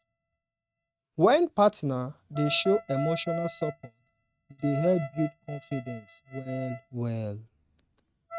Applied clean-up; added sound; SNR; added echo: neural mask model RNNoise.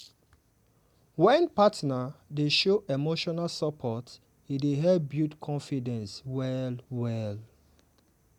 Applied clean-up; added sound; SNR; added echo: none; none; none; none.